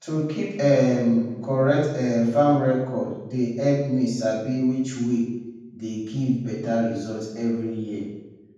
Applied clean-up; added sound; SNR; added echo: none; none; none; reverberation time 1.1 s.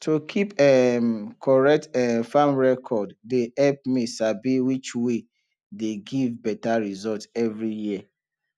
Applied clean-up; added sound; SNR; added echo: none; none; none; none.